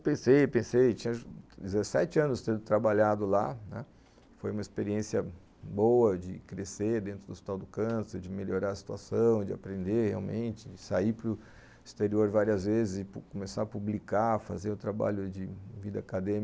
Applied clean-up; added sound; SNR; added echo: none; none; none; none.